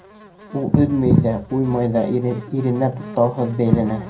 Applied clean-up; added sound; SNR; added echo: none; Buzz; 17 dB; reverberation time 0.2 s.